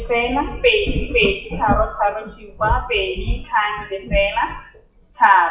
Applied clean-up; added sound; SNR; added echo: classical method WPE with log-MMSE.